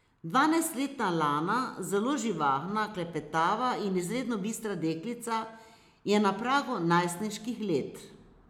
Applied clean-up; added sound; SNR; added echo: none; none; none; none.